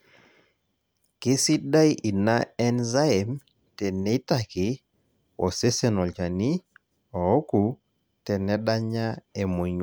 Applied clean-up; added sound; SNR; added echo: none; none; none; none.